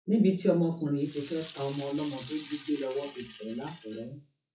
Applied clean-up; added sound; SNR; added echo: classical method WPE with log-MMSE.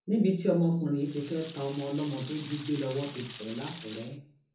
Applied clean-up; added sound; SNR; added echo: none; Rain; 17 dB; reverberation time 0.7 s.